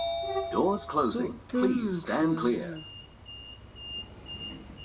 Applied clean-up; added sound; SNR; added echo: none; Sliding door; -4 dB; none.